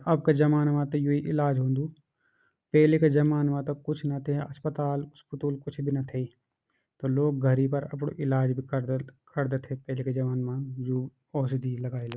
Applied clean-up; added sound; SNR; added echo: none; none; none; none.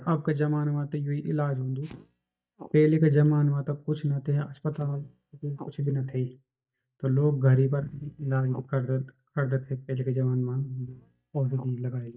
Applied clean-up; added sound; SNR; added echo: neural mask model DeepFilterNet 3.